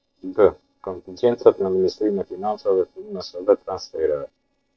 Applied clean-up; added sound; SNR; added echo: neural separator model SepFormer DNS4.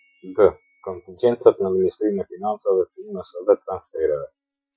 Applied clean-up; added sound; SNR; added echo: classical method Wiener filter.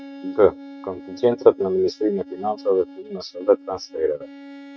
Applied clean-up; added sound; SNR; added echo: neural mask model RNNoise.